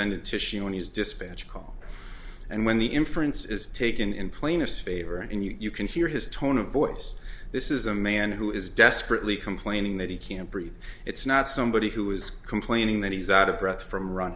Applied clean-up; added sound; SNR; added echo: none; none; none; none.